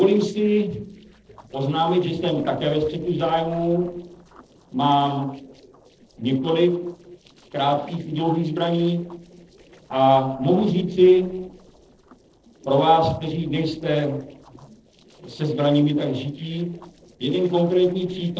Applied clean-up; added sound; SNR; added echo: neural separator model SepFormer DNS4.